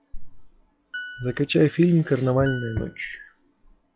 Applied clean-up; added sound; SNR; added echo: classical method log-MMSE.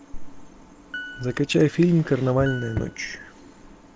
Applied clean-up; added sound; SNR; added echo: none; Piano; 16 dB; none.